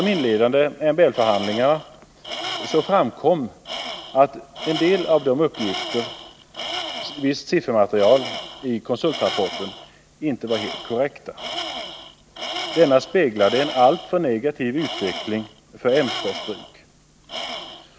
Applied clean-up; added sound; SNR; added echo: none; Tools; 11 dB; none.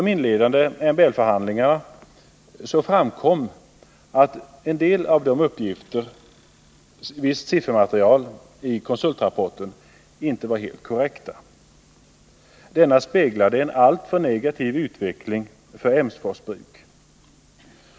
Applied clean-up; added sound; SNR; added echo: none; none; none; none.